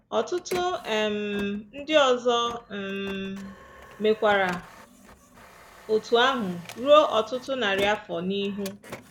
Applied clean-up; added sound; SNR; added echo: none; Printer; 19 dB; none.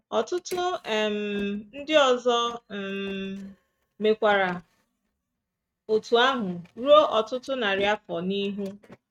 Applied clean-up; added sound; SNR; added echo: neural mask model RNNoise.